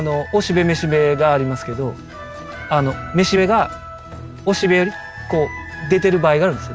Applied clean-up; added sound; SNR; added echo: none; none; none; none.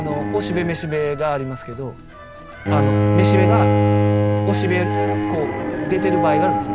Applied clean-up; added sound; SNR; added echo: none; Bowed string instrument; -5 dB; none.